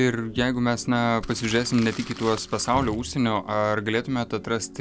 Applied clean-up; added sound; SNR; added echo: none; Crumpling, crinkling + Drip; 16 dB; none.